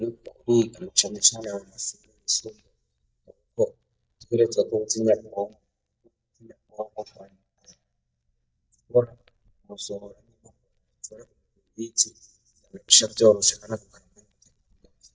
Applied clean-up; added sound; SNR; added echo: neural mask model DeepFilterNet 3.